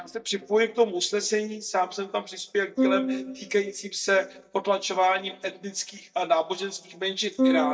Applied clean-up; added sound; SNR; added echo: neural mask model DeepFilterNet 3.